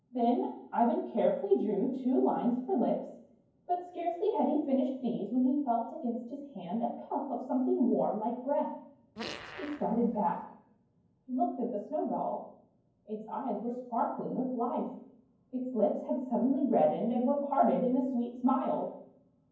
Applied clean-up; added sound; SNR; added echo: none; Fart; 13 dB; reverberation time 0.9 s.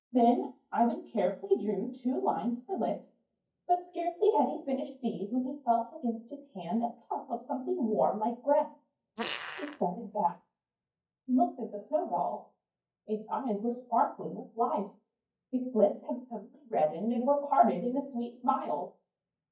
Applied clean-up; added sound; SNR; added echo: neural mask model DeepFilterNet 3.